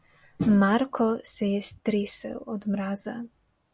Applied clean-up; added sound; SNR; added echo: none; none; none; none.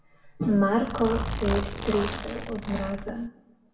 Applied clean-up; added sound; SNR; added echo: none; Zipper (clothing); 4 dB; reverberation time 0.6 s.